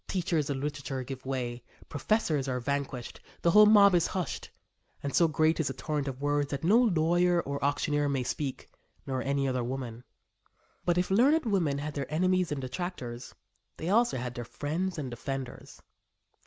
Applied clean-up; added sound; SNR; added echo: none; none; none; none.